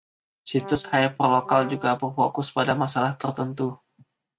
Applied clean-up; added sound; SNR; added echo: neural mask model RNNoise.